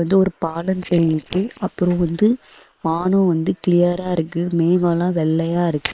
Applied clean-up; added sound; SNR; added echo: neural separator model SepFormer WHAM!.